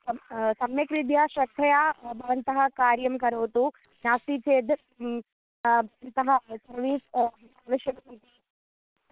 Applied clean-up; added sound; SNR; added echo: neural separator model SepFormer WHAM!.